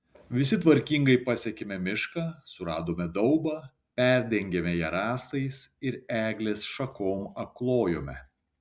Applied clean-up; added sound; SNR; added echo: none; none; none; none.